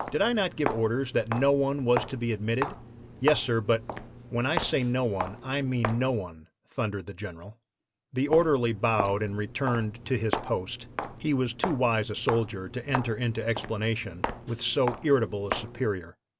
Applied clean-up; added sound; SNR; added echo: none; Walk, footsteps; 9 dB; none.